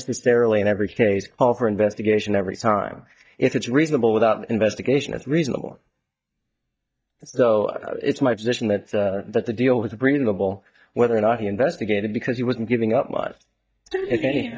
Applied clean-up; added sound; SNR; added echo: neural mask model DeepFilterNet 3.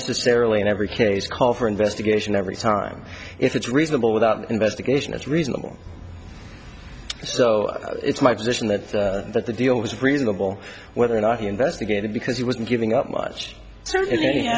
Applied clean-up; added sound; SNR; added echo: none; none; none; none.